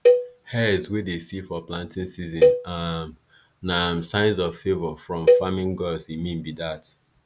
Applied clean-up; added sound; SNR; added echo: none; Cowbell; -3 dB; none.